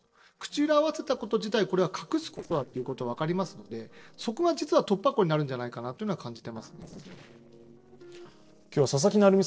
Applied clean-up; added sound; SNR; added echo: neural separator model SepFormer DNS4.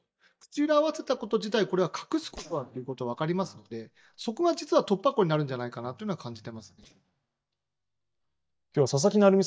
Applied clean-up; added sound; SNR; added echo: neural mask model DeepFilterNet 3.